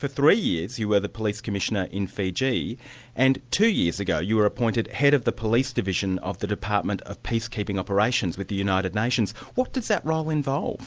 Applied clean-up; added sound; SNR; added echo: none; none; none; none.